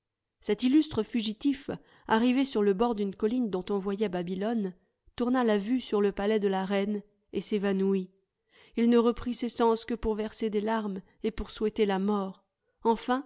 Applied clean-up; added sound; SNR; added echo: none; none; none; none.